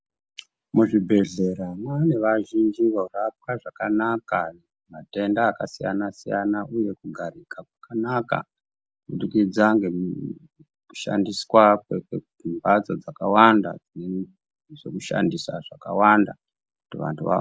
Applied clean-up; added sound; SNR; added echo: none; none; none; none.